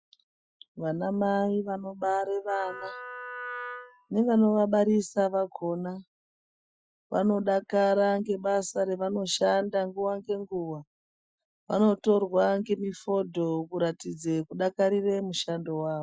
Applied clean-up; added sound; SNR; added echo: classical method Wiener filter.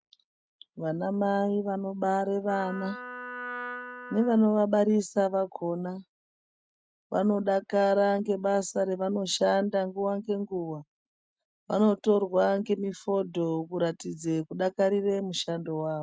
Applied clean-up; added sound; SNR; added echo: neural mask model RNNoise.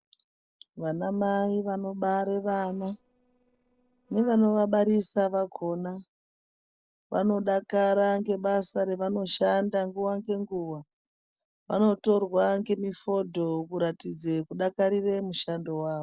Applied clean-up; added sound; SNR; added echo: neural separator model SepFormer DNS4.